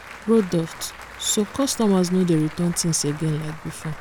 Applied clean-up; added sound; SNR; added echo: none; Applause / Crowd; 16 dB; none.